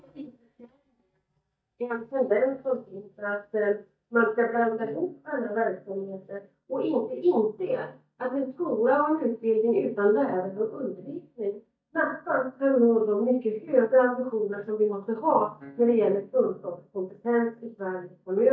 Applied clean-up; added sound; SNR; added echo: neural mask model DeepFilterNet 3.